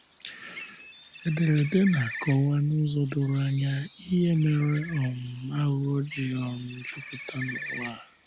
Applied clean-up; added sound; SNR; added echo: none; Bird; 15 dB; none.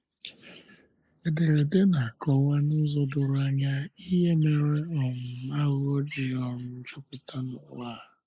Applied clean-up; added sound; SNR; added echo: neural mask model Resemble Enhance denoiser.